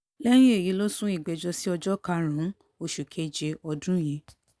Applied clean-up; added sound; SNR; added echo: none; none; none; none.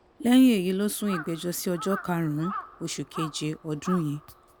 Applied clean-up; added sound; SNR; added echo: none; Crow; 14 dB; none.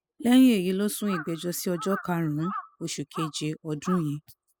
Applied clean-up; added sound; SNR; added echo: classical method spectral subtraction.